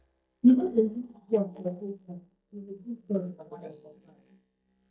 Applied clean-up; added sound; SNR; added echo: neural mask model DeepFilterNet 3.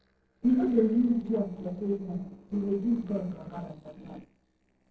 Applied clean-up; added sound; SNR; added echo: neural separator model SepFormer DNS4.